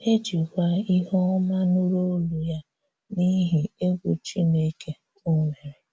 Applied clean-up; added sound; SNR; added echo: none; none; none; none.